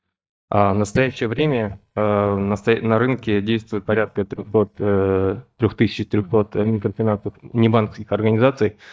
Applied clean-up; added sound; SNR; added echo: neural mask model DeepFilterNet 3.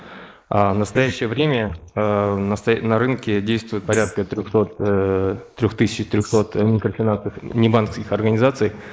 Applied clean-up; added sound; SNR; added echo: neural mask model Resemble Enhance denoiser.